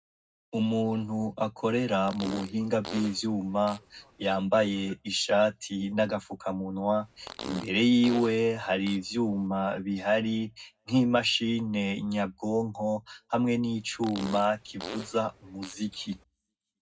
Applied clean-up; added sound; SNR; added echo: none; Fart; 15 dB; reverberation time 0.3 s.